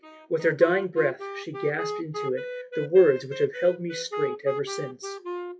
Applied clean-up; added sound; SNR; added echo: classical method WPE with log-MMSE.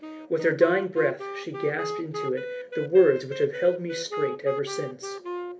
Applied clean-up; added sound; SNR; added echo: none; Wind instrument, woodwind instrument; 8 dB; reverberation time 0.3 s.